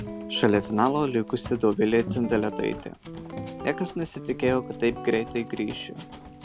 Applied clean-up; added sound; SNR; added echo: none; Run + Guitar; 11 dB; none.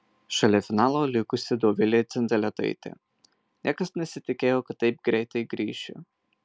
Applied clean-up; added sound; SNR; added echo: none; none; none; none.